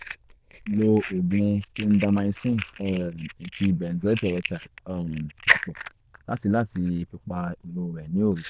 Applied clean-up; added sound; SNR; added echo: neural diffusion model UNIVERSE++.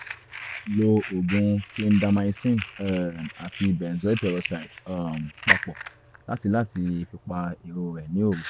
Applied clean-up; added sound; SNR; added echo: none; Fire; 8 dB; none.